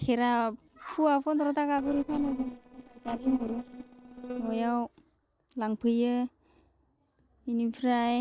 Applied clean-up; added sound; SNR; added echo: neural separator model SepFormer DNS4.